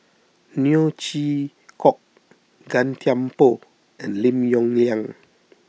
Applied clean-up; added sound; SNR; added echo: none; none; none; none.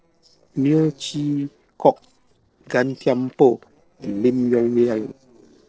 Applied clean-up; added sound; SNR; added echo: neural separator model SepFormer DNS4.